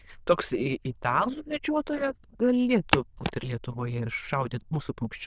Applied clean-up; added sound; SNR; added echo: neural diffusion model UNIVERSE++.